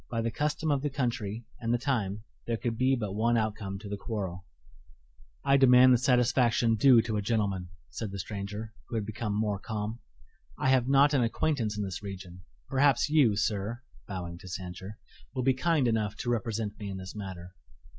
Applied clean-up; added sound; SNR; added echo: none; none; none; none.